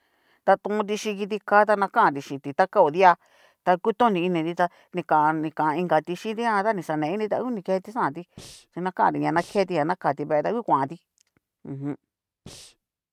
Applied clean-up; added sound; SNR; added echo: neural mask model RNNoise.